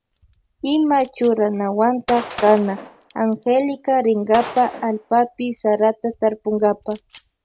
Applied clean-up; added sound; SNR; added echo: none; Gunshot, gunfire; 18 dB; none.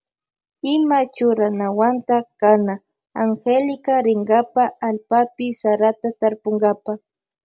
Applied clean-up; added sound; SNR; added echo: none; none; none; none.